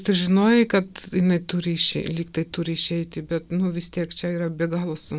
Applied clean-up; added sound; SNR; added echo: none; none; none; none.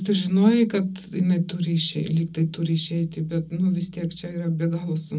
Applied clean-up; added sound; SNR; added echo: none; none; none; reverberation time 0.4 s.